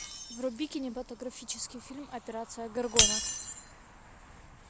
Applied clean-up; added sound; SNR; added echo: none; Shatter; -3 dB; none.